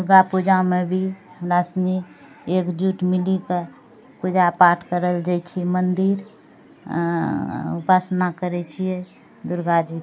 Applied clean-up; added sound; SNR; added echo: none; none; none; none.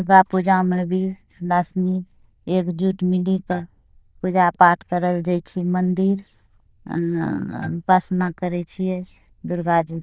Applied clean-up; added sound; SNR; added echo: neural diffusion model UNIVERSE++.